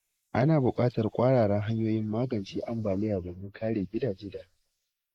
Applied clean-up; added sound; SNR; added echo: neural mask model Resemble Enhance denoiser.